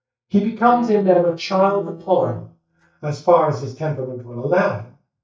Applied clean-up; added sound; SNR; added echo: neural mask model DeepFilterNet 3.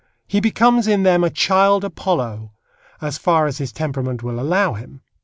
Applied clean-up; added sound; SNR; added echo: none; none; none; none.